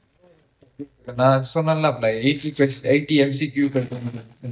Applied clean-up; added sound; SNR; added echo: neural mask model DeepFilterNet 3.